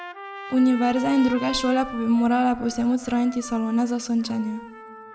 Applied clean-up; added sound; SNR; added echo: none; Trumpet; 15 dB; reverberation time 0.4 s.